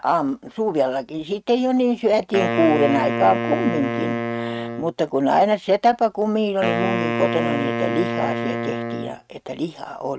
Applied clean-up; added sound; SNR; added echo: neural mask model RNNoise.